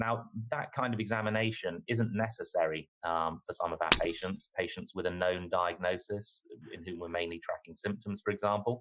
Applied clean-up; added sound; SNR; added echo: classical method Wiener filter.